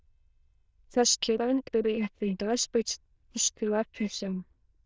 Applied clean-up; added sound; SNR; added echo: neural diffusion model UNIVERSE++.